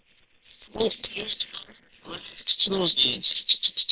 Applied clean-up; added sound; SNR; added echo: neural separator model SepFormer WHAM!.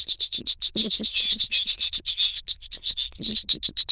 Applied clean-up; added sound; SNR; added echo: neural diffusion model UNIVERSE++.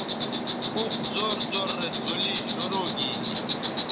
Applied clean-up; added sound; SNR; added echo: none; Insect; -3 dB; none.